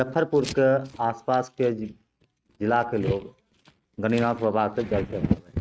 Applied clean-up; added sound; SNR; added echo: neural mask model RNNoise.